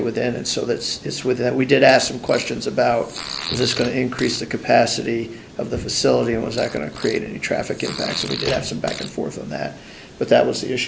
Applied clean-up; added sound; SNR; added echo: none; Fart; 13 dB; none.